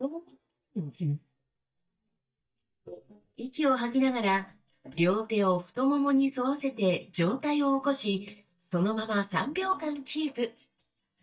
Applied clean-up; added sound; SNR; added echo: neural mask model DeepFilterNet 3.